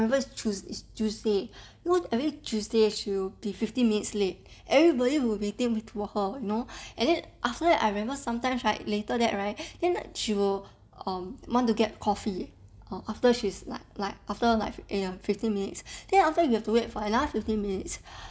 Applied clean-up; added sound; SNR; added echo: none; none; none; none.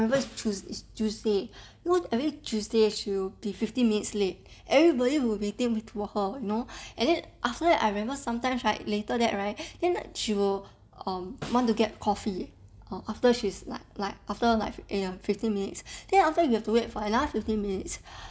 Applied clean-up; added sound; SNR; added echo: none; Snare drum; 19 dB; none.